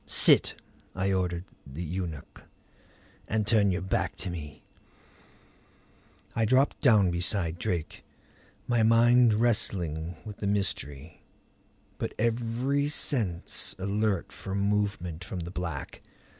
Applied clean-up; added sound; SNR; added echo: none; none; none; none.